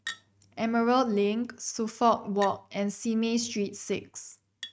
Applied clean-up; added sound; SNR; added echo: neural mask model RNNoise.